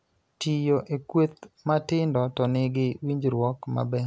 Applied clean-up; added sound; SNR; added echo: none; none; none; none.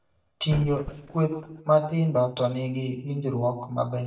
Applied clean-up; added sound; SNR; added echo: neural mask model DeepFilterNet 3.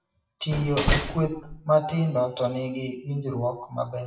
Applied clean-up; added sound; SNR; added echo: classical method WPE with log-MMSE.